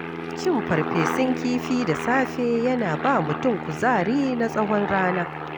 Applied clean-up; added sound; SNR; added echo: none; Aircraft; 6 dB; none.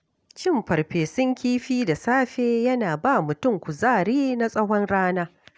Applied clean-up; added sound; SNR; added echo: none; none; none; none.